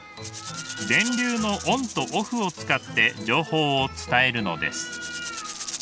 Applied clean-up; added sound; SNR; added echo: none; Rattle (instrument) + Cat; 11 dB; none.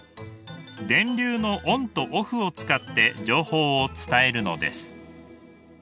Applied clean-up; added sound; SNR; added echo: none; none; none; none.